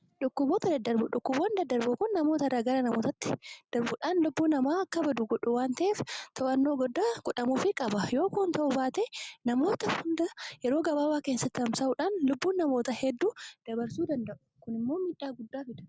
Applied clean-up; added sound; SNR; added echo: none; none; none; none.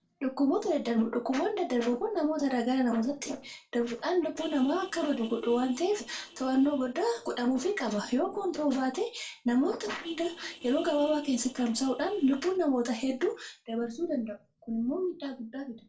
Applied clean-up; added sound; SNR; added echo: neural separator model SepFormer DNS4.